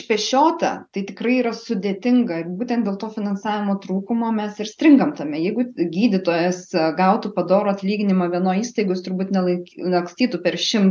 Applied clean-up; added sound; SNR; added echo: none; none; none; none.